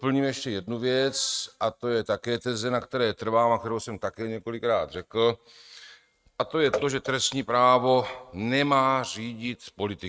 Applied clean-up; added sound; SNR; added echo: neural mask model RNNoise.